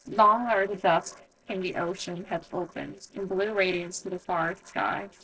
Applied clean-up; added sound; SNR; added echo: neural separator model SepFormer DNS4.